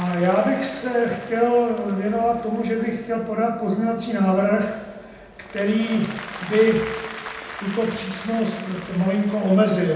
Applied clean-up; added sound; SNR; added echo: none; Applause; 17 dB; reverberation time 0.9 s.